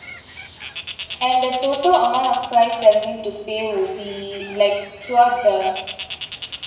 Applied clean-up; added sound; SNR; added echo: none; Bird; 15 dB; reverberation time 0.9 s.